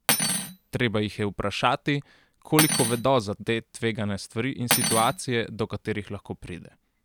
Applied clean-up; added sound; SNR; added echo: none; Cutlery, silverware; 3 dB; none.